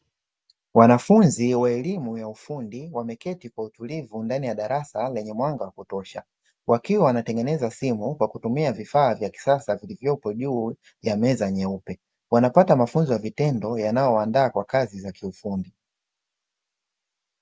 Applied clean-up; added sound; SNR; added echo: none; none; none; none.